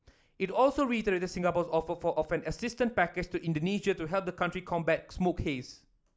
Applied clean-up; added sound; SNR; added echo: none; none; none; none.